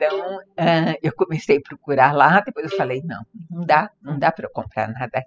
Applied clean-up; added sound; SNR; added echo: classical method spectral subtraction.